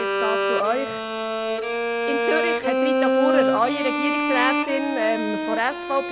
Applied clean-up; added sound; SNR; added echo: none; Bowed string instrument; -3 dB; none.